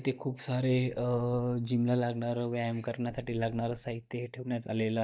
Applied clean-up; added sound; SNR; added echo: neural mask model DeepFilterNet 3.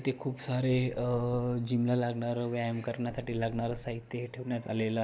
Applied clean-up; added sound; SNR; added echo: none; Knock; 19 dB; none.